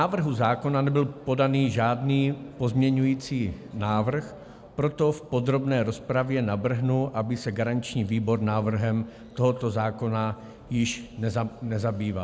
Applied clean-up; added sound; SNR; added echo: none; none; none; none.